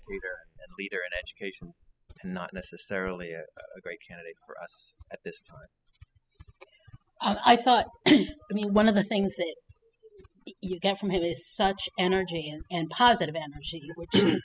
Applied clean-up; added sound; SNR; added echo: classical method spectral subtraction.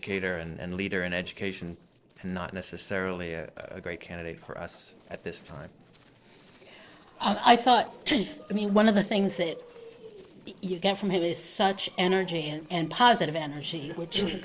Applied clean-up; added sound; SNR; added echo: neural separator model SepFormer DNS4.